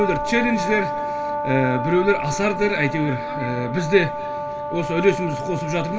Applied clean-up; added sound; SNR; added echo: none; Brass instrument; 5 dB; reverberation time 2.3 s.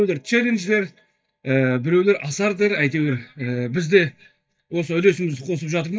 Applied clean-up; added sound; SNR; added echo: neural mask model DeepFilterNet 3.